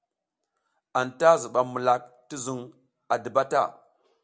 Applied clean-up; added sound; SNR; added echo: none; none; none; none.